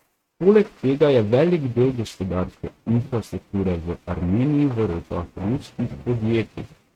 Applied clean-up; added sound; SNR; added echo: neural mask model RNNoise.